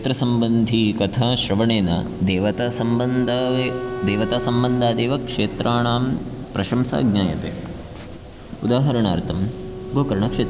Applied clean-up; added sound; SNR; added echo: none; Wind instrument, woodwind instrument; 13 dB; none.